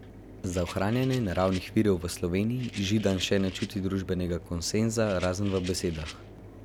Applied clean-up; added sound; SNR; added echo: none; Mechanisms + Rattle; 16 dB; none.